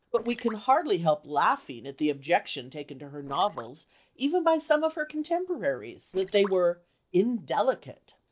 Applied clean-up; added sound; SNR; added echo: neural separator model SepFormer DNS4.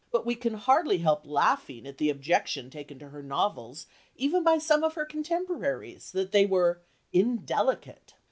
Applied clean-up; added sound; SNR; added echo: none; none; none; none.